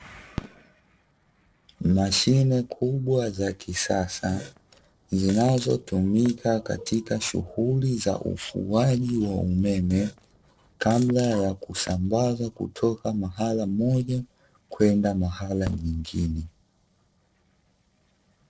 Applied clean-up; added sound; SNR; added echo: neural separator model SepFormer DNS4.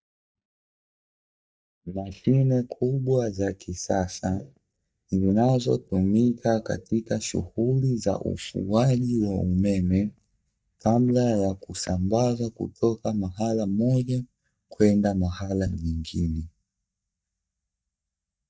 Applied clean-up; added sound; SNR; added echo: neural mask model DeepFilterNet 3.